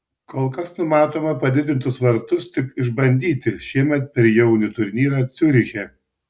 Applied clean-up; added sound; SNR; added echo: none; none; none; none.